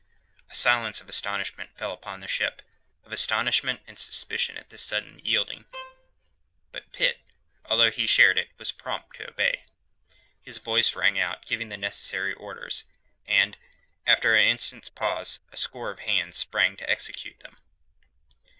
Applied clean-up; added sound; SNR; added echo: neural diffusion model UNIVERSE++.